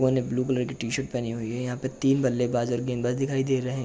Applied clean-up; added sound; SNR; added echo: none; none; none; none.